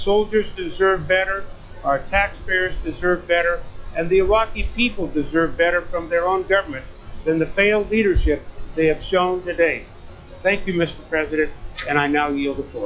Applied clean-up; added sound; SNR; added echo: classical method log-MMSE.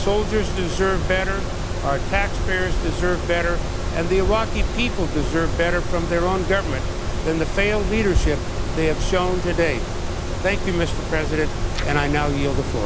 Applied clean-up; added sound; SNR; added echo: none; Mechanisms; -1 dB; none.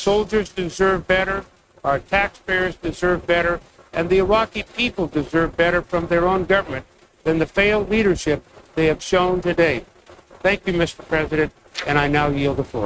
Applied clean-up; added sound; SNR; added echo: neural mask model RNNoise.